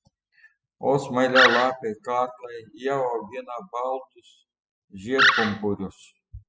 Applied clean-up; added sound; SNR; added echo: classical method spectral subtraction.